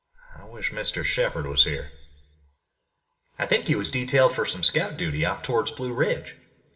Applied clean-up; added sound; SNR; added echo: none; Meow; 16 dB; reverberation time 0.7 s.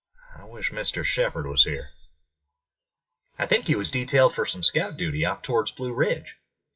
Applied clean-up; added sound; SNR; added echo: classical method WPE with log-MMSE.